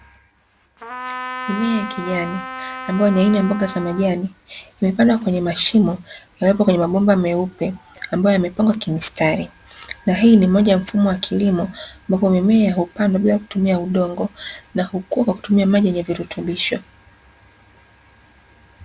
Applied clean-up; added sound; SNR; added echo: none; Trumpet; 12 dB; none.